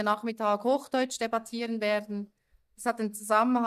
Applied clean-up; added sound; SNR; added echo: neural mask model DeepFilterNet 3.